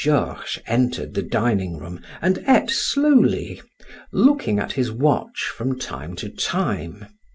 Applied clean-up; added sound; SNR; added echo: none; none; none; none.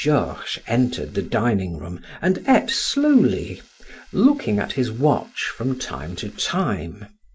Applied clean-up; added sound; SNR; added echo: neural mask model Resemble Enhance denoiser.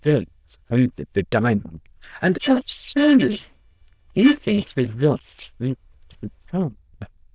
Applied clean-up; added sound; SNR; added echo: neural diffusion model UNIVERSE++.